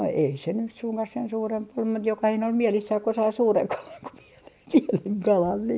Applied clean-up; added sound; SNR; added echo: none; none; none; none.